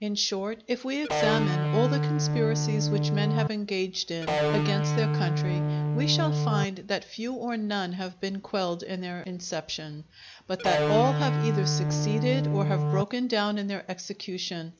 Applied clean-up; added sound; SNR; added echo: none; Electric guitar; -4 dB; none.